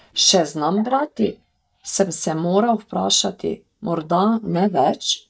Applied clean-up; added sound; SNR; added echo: neural mask model DeepFilterNet 3.